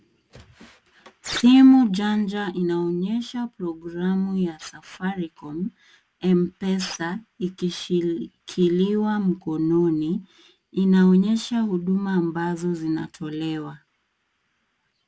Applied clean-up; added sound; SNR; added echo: none; none; none; none.